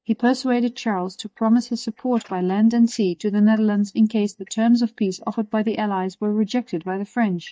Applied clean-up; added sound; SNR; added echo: neural mask model DeepFilterNet 3.